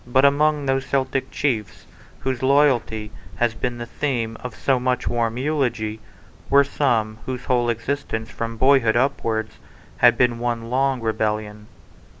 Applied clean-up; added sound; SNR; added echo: none; none; none; none.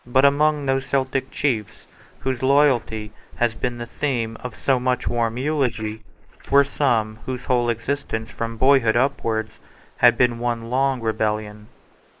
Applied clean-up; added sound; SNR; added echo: neural mask model Resemble Enhance denoiser.